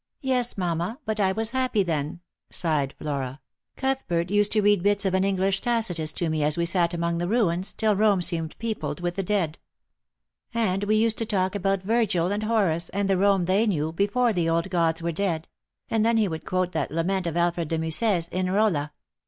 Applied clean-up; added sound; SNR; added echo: none; none; none; none.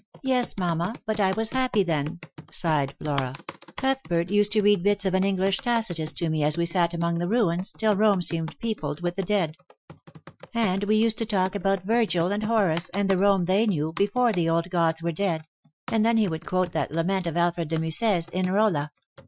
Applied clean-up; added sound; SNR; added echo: classical method Wiener filter.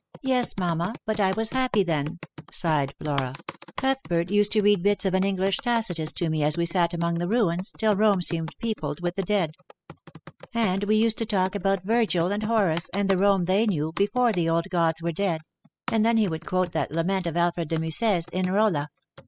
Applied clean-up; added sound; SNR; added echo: classical method spectral subtraction.